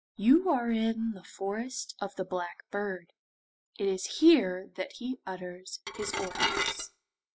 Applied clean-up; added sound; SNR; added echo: classical method log-MMSE.